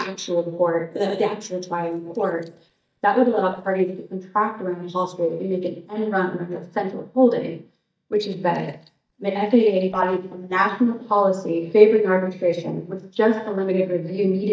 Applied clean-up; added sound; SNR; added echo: neural mask model DeepFilterNet 3.